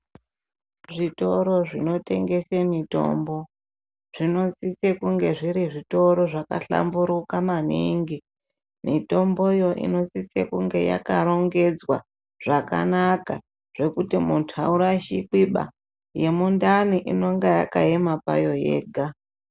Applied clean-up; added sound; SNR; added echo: none; none; none; none.